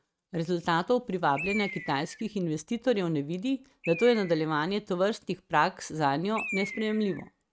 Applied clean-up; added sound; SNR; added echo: neural mask model RNNoise.